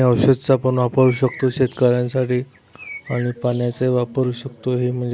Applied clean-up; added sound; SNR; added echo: none; Bird; 20 dB; none.